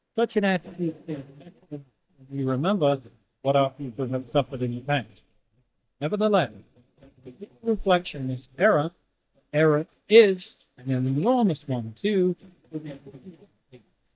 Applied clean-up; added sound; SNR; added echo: neural mask model DeepFilterNet 3.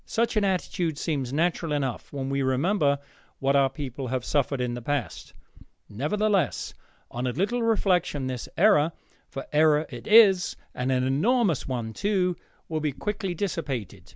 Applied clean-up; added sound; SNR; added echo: none; none; none; none.